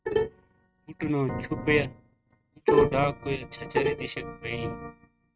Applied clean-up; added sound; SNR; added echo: neural mask model RNNoise.